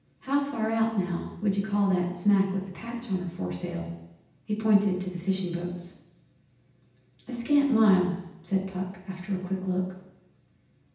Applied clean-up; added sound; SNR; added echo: none; none; none; reverberation time 0.9 s.